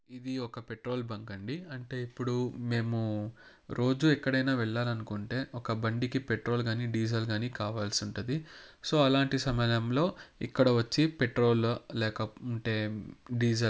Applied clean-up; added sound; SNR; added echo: none; none; none; none.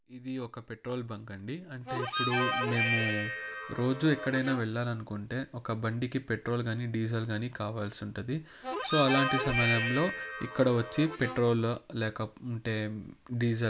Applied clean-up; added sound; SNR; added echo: none; Harmonica; 2 dB; none.